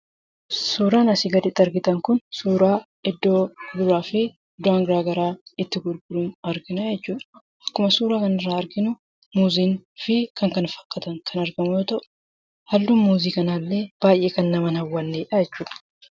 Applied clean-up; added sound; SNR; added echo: none; none; none; none.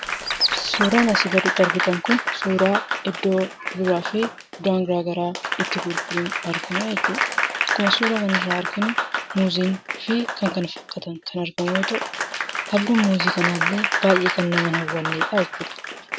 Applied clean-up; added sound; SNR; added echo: none; Chirp, tweet + Applause; 2 dB; none.